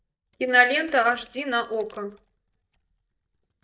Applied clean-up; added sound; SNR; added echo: neural mask model DeepFilterNet 3.